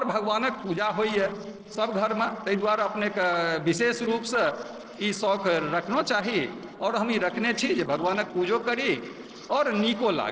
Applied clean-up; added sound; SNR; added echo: neural separator model SepFormer DNS4.